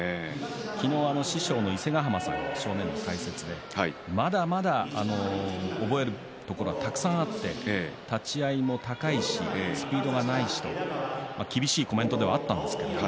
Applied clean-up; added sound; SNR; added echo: none; none; none; none.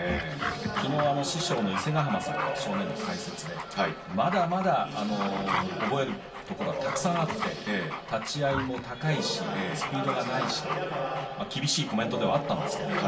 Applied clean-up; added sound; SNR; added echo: none; Dog; 8 dB; reverberation time 0.3 s.